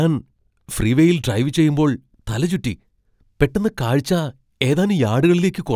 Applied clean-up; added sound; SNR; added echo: none; none; none; none.